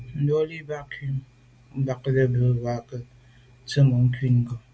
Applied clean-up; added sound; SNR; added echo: none; none; none; none.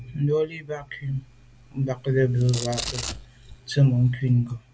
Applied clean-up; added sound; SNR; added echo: none; Domestic sounds, home sounds; 13 dB; none.